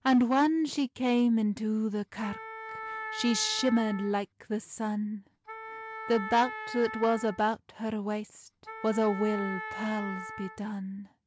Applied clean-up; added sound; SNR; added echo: none; Wind instrument, woodwind instrument; 10 dB; none.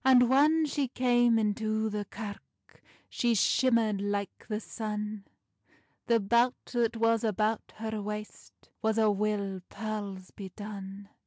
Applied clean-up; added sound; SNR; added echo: none; none; none; none.